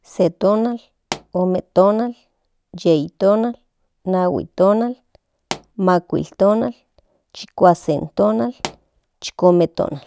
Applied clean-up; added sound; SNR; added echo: none; Explosion; 16 dB; none.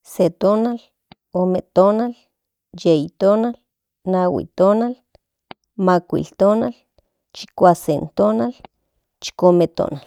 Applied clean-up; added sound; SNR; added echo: neural mask model DeepFilterNet 3.